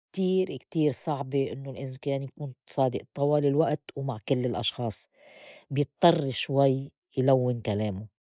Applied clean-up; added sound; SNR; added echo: none; none; none; none.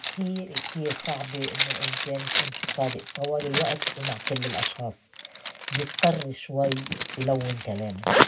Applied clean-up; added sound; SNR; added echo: none; Zipper (clothing); 0 dB; reverberation time 0.2 s.